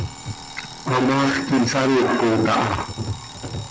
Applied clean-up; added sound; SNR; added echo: none; Alarm; 16 dB; none.